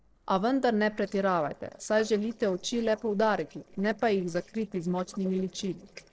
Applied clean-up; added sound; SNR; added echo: neural separator model SepFormer DNS4.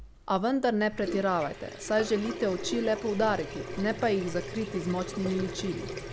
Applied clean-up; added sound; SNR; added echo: none; Sink (filling or washing) / Water tap, faucet; 9 dB; none.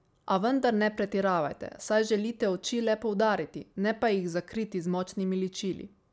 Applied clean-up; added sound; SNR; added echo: none; none; none; none.